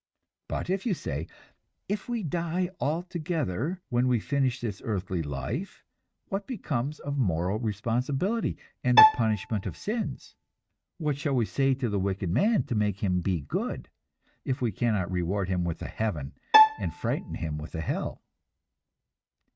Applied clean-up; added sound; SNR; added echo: neural mask model RNNoise.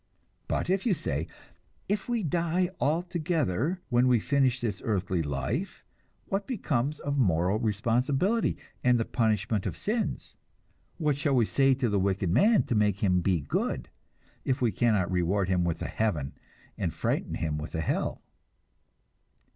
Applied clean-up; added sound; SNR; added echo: none; none; none; none.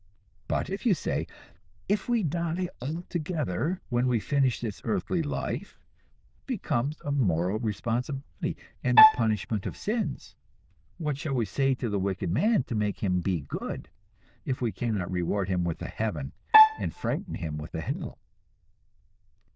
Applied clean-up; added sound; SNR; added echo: neural diffusion model UNIVERSE++.